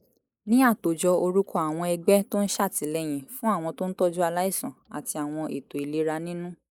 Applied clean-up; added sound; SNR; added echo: neural mask model Resemble Enhance denoiser.